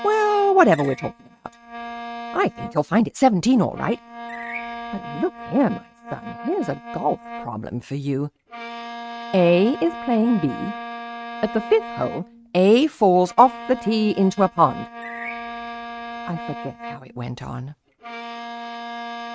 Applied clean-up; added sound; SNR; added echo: neural mask model RNNoise.